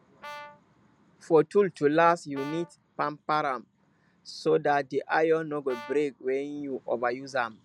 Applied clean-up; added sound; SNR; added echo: none; Brass instrument; 19 dB; none.